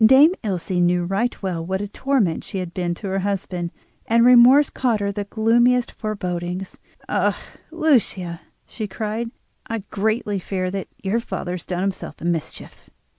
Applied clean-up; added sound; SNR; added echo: none; none; none; none.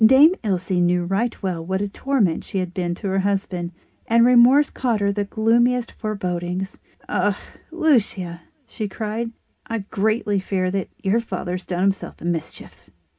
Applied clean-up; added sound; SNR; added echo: none; none; none; reverberation time 0.3 s.